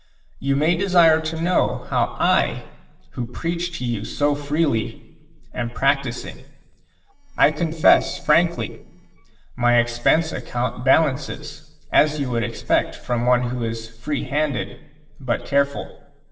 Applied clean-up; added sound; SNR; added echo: neural separator model SepFormer DNS4.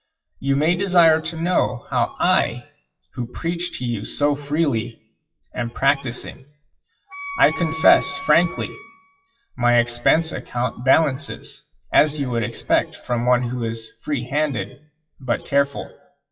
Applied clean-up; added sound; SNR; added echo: classical method WPE with log-MMSE.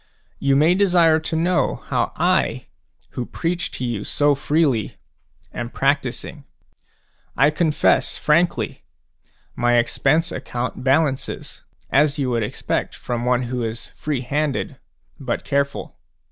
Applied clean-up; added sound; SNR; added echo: none; none; none; none.